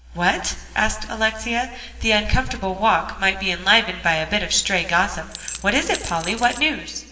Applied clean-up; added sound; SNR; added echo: none; Rattle / Keys jangling; 12 dB; reverberation time 2.6 s.